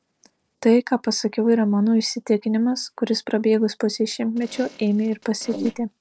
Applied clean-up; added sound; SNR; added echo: neural separator model SepFormer DNS4.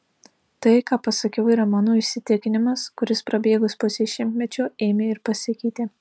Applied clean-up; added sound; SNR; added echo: none; none; none; none.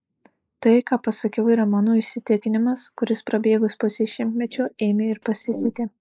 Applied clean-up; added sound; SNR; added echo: neural mask model Resemble Enhance denoiser.